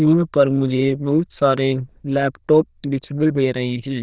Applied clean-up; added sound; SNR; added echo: neural diffusion model UNIVERSE++.